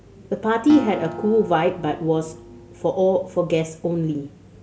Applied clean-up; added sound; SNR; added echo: none; Acoustic guitar; 15 dB; none.